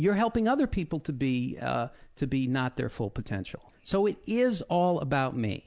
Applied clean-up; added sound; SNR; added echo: none; none; none; none.